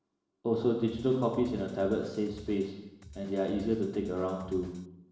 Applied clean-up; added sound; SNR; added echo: none; Drum kit; 19 dB; reverberation time 0.9 s.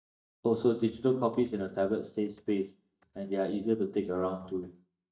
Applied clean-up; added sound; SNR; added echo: neural mask model DeepFilterNet 3.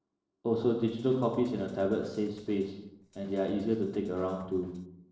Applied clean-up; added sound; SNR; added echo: neural separator model SepFormer DNS4.